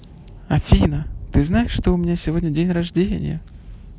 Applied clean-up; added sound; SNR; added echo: none; none; none; none.